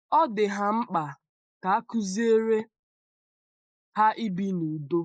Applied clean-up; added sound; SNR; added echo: neural mask model Resemble Enhance denoiser.